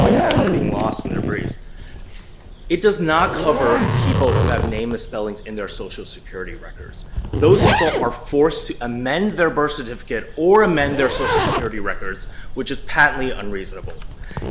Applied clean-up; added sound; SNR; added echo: none; Zipper (clothing); 2 dB; none.